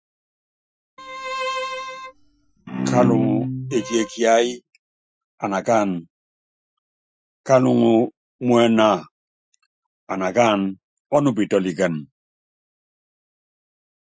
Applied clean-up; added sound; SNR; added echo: classical method Wiener filter.